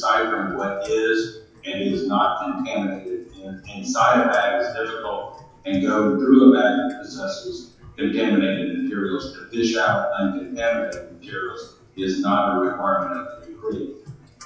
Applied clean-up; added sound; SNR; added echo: classical method WPE with log-MMSE.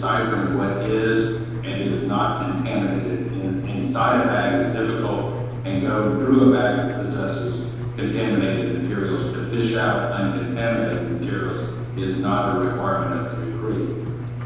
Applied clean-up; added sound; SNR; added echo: none; Engine; 6 dB; reverberation time 1.2 s.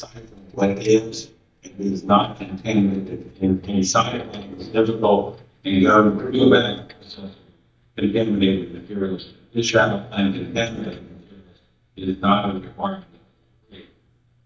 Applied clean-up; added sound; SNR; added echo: neural mask model DeepFilterNet 3.